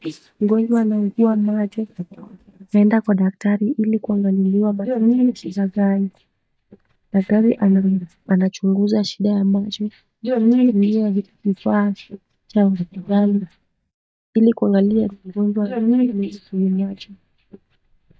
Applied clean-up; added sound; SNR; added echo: neural mask model DeepFilterNet 3.